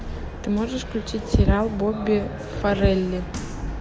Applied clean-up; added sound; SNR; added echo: none; Water tap, faucet; 19 dB; none.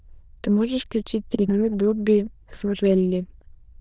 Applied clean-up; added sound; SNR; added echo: neural diffusion model UNIVERSE++.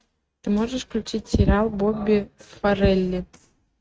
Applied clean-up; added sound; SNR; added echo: neural mask model RNNoise.